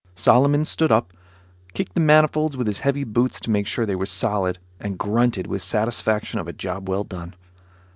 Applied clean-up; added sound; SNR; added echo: none; none; none; none.